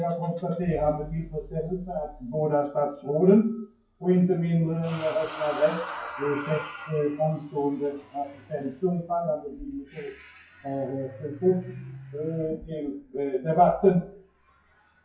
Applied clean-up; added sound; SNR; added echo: classical method WPE with log-MMSE.